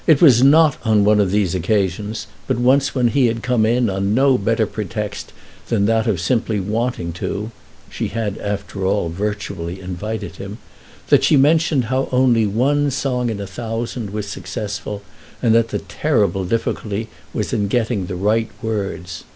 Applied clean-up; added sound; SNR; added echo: none; none; none; none.